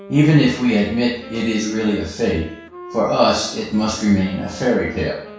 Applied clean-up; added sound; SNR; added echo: none; Wind instrument, woodwind instrument; 19 dB; reverberation time 0.6 s.